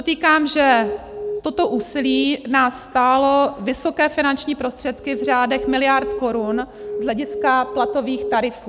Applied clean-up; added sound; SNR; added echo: none; Alarm; 8 dB; none.